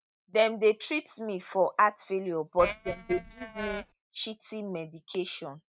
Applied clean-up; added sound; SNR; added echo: neural mask model RNNoise.